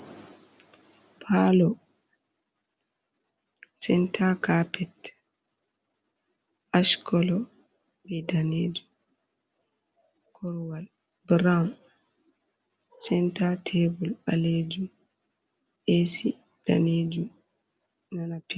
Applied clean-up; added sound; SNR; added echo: none; none; none; none.